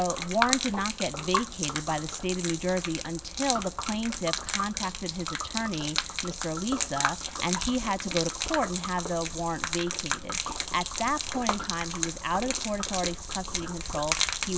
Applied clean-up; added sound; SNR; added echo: none; Gurgling / Liquid; 1 dB; none.